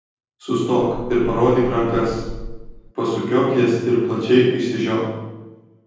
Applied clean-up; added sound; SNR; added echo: none; Meow; 12 dB; reverberation time 1.3 s.